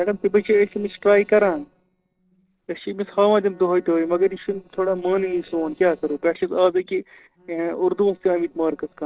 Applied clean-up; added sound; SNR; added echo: neural separator model SepFormer DNS4.